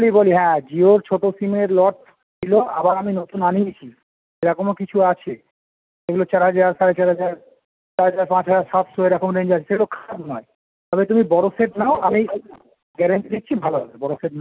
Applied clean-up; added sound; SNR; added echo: none; none; none; none.